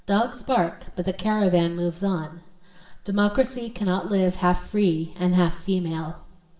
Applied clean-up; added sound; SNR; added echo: none; none; none; reverberation time 1.6 s.